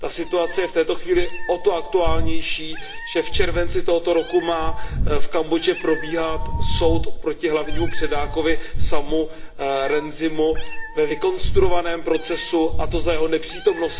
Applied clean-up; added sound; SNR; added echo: none; Meow; -2 dB; reverberation time 1.2 s.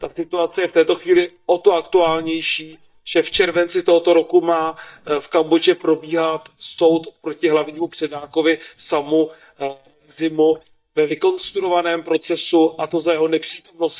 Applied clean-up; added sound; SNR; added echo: neural mask model DeepFilterNet 3.